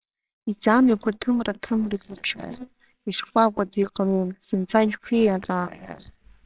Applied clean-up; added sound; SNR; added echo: neural separator model SepFormer WHAMR!.